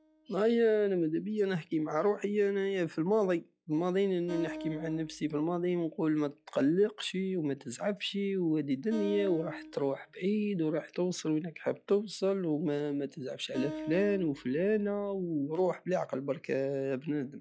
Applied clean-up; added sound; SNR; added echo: classical method log-MMSE.